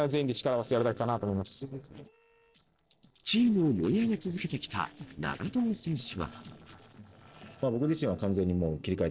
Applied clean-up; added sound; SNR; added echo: neural separator model SepFormer DNS4.